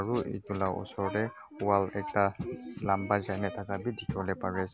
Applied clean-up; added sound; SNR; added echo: none; Brass instrument; 19 dB; none.